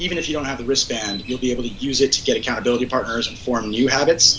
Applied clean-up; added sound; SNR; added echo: none; Chirp, tweet; 14 dB; none.